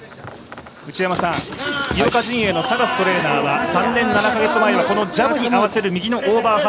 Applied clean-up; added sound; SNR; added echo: none; none; none; none.